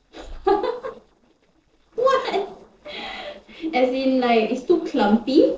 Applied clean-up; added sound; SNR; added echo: neural separator model SepFormer DNS4.